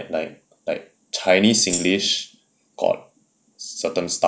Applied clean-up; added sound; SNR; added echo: none; Tambourine; 7 dB; none.